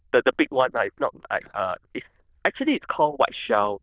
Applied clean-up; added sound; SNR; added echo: neural diffusion model UNIVERSE++.